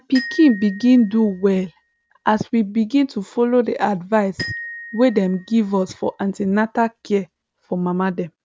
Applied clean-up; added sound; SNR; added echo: none; Glockenspiel; 18 dB; none.